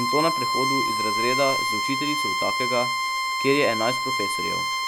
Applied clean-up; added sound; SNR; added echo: none; Bowed string instrument; -3 dB; none.